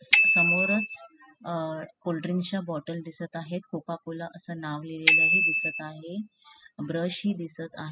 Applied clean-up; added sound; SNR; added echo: classical method spectral subtraction.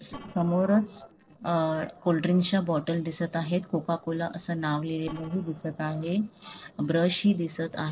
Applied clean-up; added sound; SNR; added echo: neural separator model SepFormer DNS4.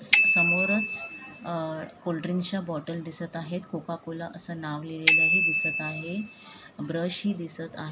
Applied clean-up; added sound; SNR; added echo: none; Bicycle bell; -5 dB; none.